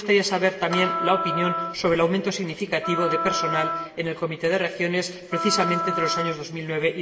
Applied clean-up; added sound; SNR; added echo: none; Wind instrument, woodwind instrument; 5 dB; reverberation time 1.5 s.